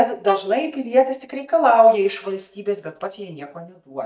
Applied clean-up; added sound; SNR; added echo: neural mask model DeepFilterNet 3.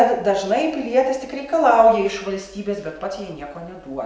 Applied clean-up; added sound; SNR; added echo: none; none; none; none.